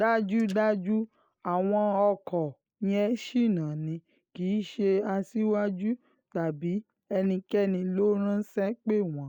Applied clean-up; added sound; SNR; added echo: neural mask model Resemble Enhance denoiser.